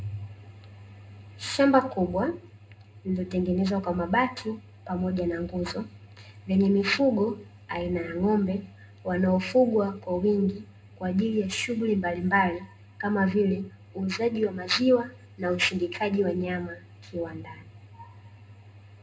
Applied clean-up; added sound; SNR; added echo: none; none; none; reverberation time 0.2 s.